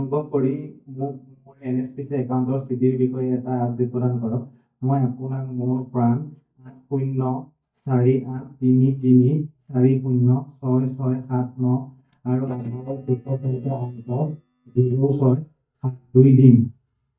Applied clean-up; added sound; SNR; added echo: neural mask model DeepFilterNet 3.